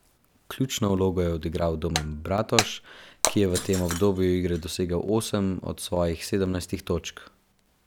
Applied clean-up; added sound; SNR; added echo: none; Shatter; 6 dB; none.